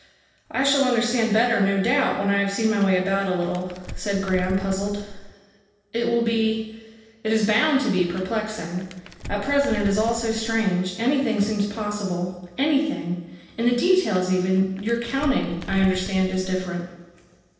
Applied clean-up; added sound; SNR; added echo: none; Crumpling, crinkling; 14 dB; reverberation time 0.9 s.